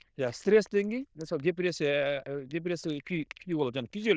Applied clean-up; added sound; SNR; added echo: neural diffusion model UNIVERSE++.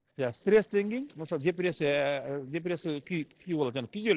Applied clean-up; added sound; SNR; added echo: neural separator model SepFormer DNS4.